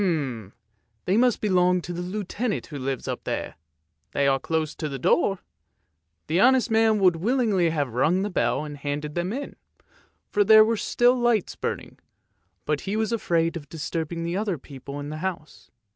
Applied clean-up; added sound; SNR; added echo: none; none; none; none.